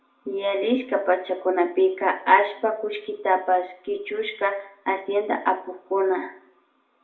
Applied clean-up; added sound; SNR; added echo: none; none; none; reverberation time 0.4 s.